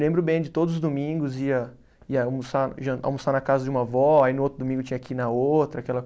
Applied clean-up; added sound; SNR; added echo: none; none; none; none.